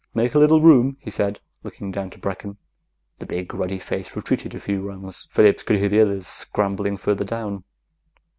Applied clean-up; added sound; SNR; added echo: none; none; none; none.